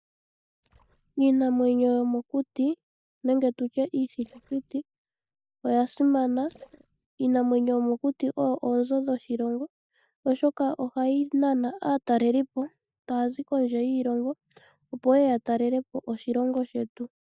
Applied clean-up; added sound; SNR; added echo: neural mask model DeepFilterNet 3.